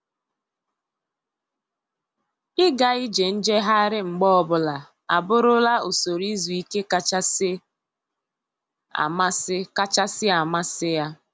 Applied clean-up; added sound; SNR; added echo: none; none; none; none.